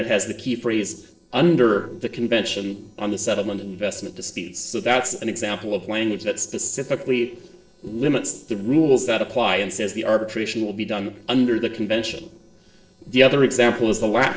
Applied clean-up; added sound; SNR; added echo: neural separator model SepFormer DNS4.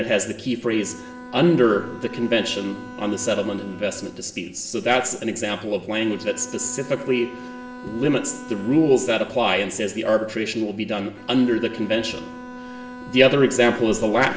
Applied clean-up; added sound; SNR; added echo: none; Bowed string instrument; 17 dB; reverberation time 0.5 s.